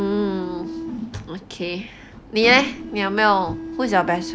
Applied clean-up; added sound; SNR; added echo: none; Mechanisms; 10 dB; none.